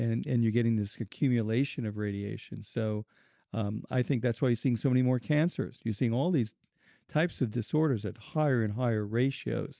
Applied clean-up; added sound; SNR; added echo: none; none; none; none.